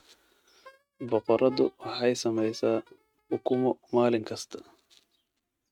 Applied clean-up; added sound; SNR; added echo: neural mask model RNNoise.